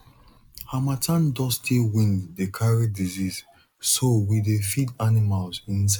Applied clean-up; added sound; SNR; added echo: neural mask model Resemble Enhance denoiser.